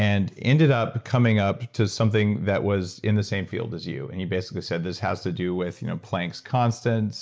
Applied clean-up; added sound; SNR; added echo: none; none; none; none.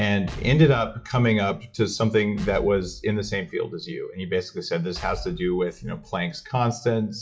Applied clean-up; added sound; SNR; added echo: classical method WPE with log-MMSE.